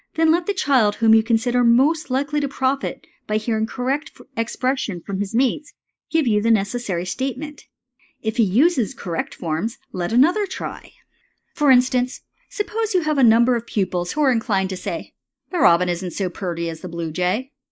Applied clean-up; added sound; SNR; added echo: neural mask model Resemble Enhance denoiser.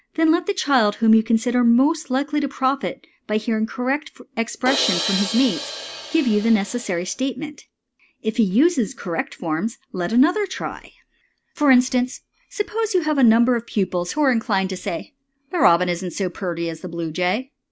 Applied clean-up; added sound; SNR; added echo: none; Crash cymbal; 7 dB; none.